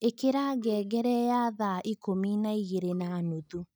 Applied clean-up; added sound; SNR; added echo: neural mask model DeepFilterNet 3.